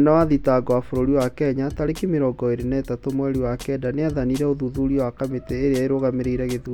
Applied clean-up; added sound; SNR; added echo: none; Drum kit; 16 dB; none.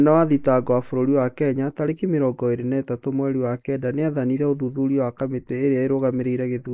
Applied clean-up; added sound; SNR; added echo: neural mask model Resemble Enhance denoiser.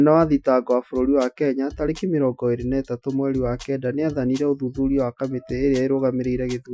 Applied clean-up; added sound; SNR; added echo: classical method Wiener filter.